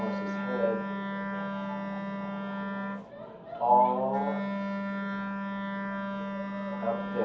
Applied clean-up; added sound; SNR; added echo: none; Wind instrument, woodwind instrument; 1 dB; reverberation time 0.7 s.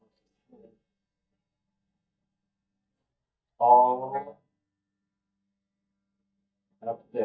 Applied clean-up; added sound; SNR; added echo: neural mask model DeepFilterNet 3.